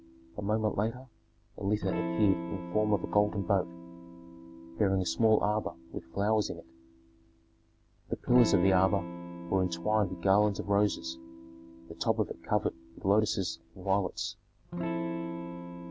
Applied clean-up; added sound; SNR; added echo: none; Electric guitar / Strum; 9 dB; none.